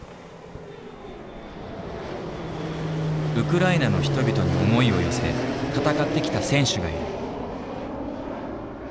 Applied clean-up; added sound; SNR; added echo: none; Fixed-wing aircraft, airplane; 0 dB; none.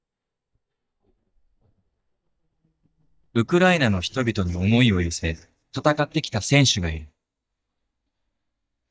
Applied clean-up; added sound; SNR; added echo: neural mask model DeepFilterNet 3.